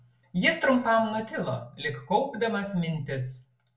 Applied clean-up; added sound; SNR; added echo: none; none; none; reverberation time 0.2 s.